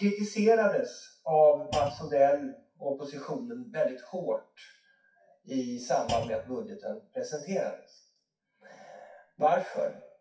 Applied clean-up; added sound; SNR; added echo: classical method WPE with log-MMSE.